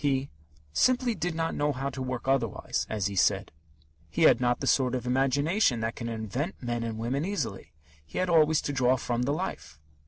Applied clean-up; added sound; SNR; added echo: none; none; none; none.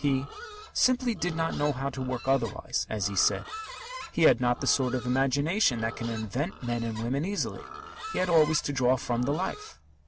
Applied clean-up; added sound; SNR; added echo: none; Livestock, farm animals, working animals; 15 dB; none.